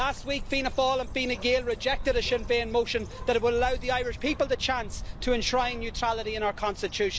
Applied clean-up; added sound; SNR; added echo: none; Bird; 8 dB; none.